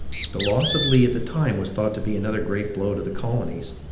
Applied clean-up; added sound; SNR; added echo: none; Bird; 4 dB; reverberation time 0.9 s.